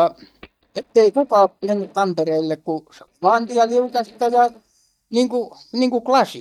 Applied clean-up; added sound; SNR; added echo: neural mask model DeepFilterNet 3.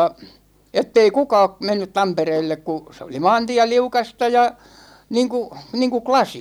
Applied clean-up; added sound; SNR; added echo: none; none; none; none.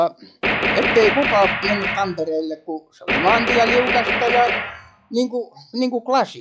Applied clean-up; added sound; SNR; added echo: classical method log-MMSE.